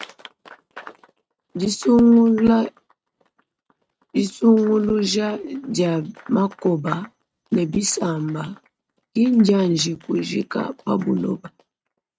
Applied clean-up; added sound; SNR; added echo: neural mask model RNNoise.